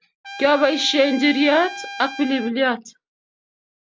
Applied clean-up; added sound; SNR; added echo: none; Trumpet; 13 dB; none.